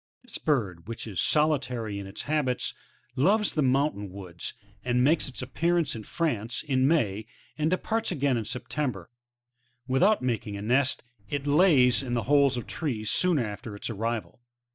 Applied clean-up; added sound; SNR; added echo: neural mask model DeepFilterNet 3.